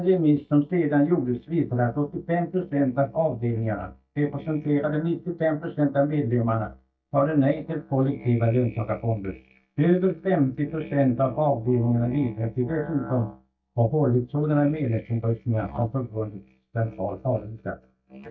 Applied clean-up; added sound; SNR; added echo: neural mask model DeepFilterNet 3.